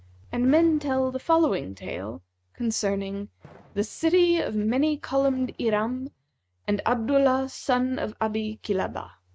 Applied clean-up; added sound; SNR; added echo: neural mask model RNNoise.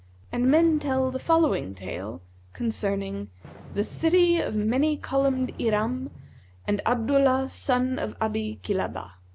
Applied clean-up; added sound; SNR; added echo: none; Fireworks; 18 dB; none.